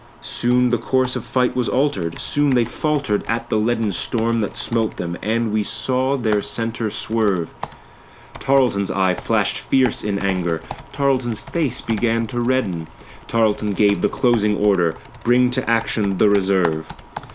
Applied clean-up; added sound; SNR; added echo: none; Computer keyboard; 17 dB; none.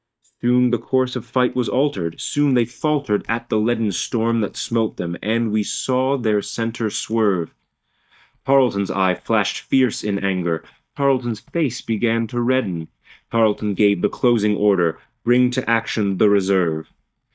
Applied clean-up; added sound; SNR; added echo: neural mask model DeepFilterNet 3.